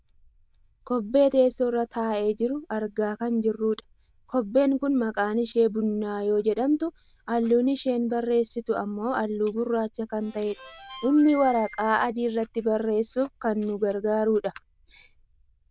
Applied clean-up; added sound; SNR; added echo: neural diffusion model UNIVERSE++.